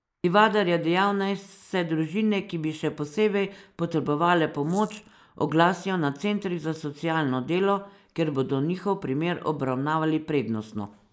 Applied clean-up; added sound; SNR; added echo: neural mask model Resemble Enhance denoiser.